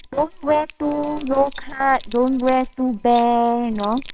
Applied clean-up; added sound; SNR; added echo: neural separator model SepFormer WHAMR!.